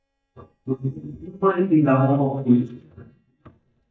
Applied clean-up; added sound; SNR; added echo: neural mask model DeepFilterNet 3.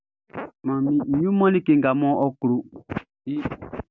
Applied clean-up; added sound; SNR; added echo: none; none; none; none.